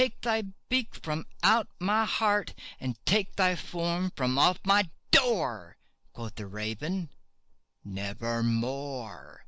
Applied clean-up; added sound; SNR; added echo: none; none; none; none.